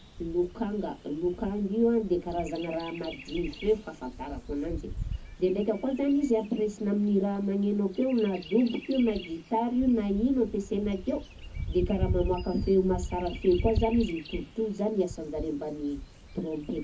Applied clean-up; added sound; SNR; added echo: none; Bird vocalization, bird call, bird song; 10 dB; reverberation time 0.3 s.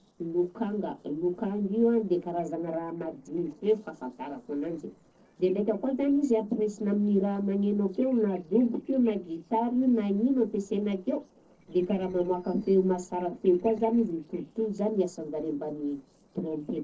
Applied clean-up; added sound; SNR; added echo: neural separator model SepFormer DNS4.